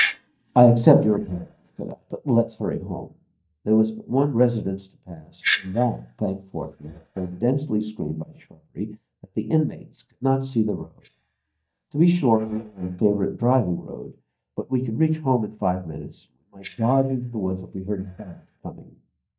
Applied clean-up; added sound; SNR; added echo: neural mask model DeepFilterNet 3.